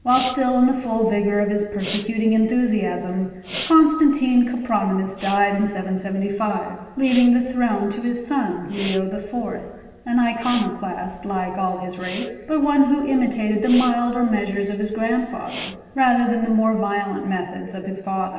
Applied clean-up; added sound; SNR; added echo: none; Respiratory sounds; 19 dB; reverberation time 1.2 s.